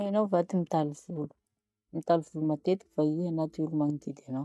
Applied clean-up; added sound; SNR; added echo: neural mask model DeepFilterNet 3.